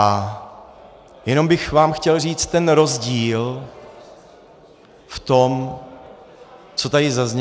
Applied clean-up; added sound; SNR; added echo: none; none; none; none.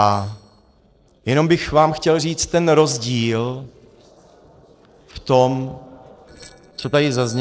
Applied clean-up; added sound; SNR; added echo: neural separator model SepFormer DNS4.